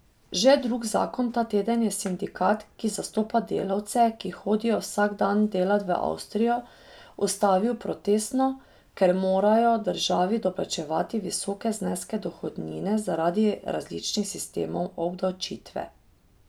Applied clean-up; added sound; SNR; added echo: none; none; none; none.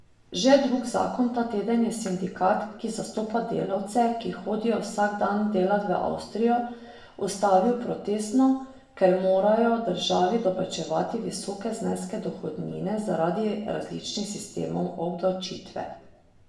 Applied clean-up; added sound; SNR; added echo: none; none; none; reverberation time 0.8 s.